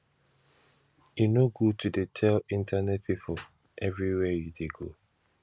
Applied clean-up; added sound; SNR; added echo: none; none; none; none.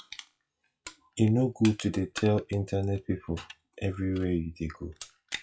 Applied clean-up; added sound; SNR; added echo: classical method WPE with log-MMSE.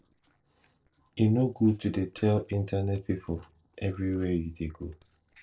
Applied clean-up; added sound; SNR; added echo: neural separator model SepFormer DNS4.